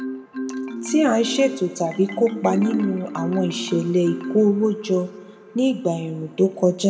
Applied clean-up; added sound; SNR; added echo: none; Marimba, xylophone; 10 dB; reverberation time 1.3 s.